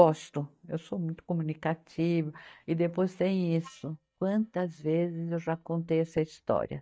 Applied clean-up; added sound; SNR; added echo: neural mask model DeepFilterNet 3.